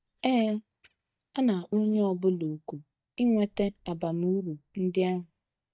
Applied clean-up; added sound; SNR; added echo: neural mask model DeepFilterNet 3.